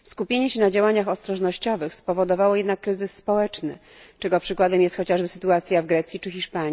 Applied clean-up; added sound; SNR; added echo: none; none; none; none.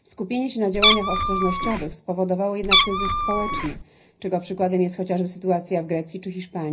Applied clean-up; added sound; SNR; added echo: none; Meow; -4 dB; reverberation time 0.4 s.